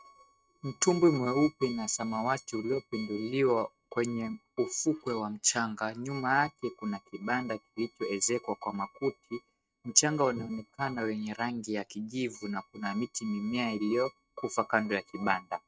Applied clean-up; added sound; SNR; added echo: neural mask model RNNoise.